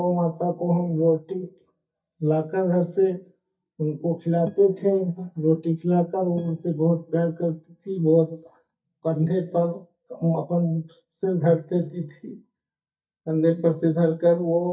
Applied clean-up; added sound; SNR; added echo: neural mask model DeepFilterNet 3.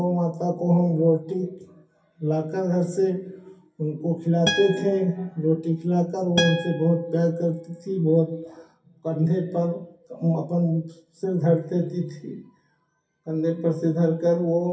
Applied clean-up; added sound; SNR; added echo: none; Acoustic guitar; 8 dB; reverberation time 0.3 s.